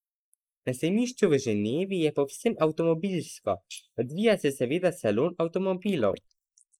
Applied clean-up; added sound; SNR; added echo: neural mask model Resemble Enhance denoiser.